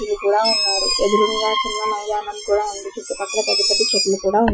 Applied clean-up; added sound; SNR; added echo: classical method Wiener filter.